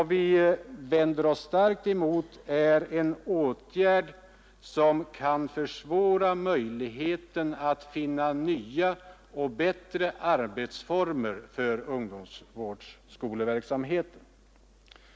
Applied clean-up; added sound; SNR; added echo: none; none; none; none.